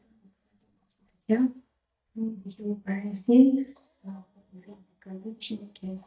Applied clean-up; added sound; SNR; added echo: neural mask model DeepFilterNet 3.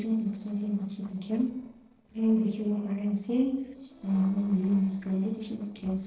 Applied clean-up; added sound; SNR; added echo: neural separator model SepFormer DNS4.